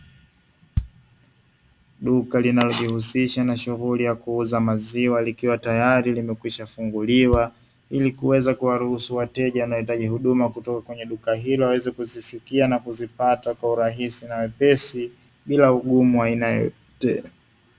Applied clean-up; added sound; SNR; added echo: none; Bass drum; 13 dB; none.